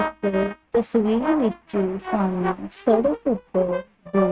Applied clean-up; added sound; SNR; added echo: neural mask model RNNoise.